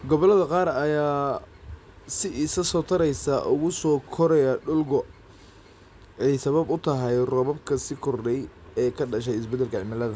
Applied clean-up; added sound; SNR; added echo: none; none; none; none.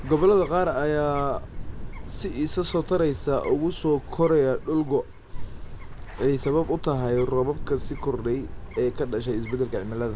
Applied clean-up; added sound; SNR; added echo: none; Bird; 9 dB; none.